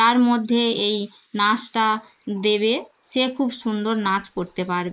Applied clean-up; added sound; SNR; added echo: neural mask model Resemble Enhance denoiser.